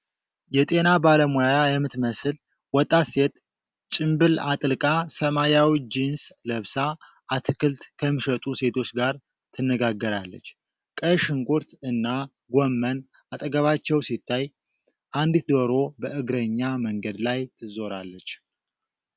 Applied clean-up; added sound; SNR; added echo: none; none; none; none.